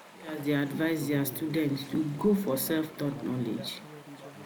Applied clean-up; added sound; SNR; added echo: none; Chatter / Stream; 14 dB; none.